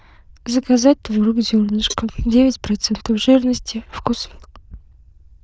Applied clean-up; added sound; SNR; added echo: neural diffusion model UNIVERSE++.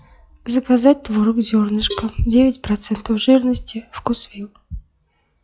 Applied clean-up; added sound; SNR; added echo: classical method log-MMSE.